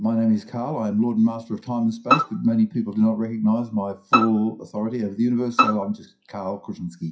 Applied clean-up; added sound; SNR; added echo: classical method WPE with log-MMSE.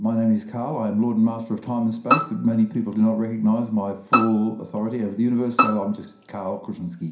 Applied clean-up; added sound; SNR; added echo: none; Bowed string instrument; 2 dB; reverberation time 0.5 s.